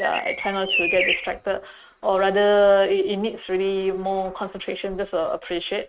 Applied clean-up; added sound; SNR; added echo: neural mask model RNNoise.